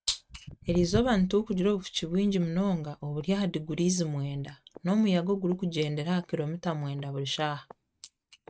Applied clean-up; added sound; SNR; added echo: neural mask model RNNoise.